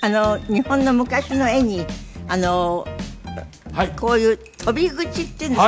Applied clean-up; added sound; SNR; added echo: none; Chicken, rooster; 18 dB; none.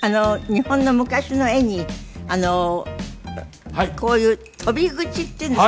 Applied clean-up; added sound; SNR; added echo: none; none; none; none.